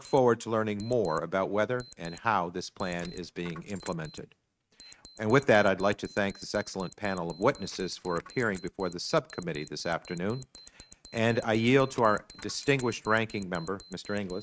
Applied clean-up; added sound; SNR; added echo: neural mask model RNNoise.